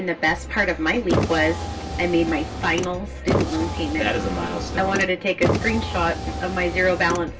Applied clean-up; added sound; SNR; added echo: none; Car; 3 dB; reverberation time 0.2 s.